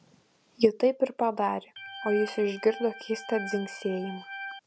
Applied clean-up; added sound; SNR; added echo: none; Organ; 11 dB; none.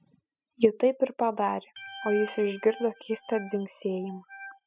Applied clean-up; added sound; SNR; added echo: classical method spectral subtraction.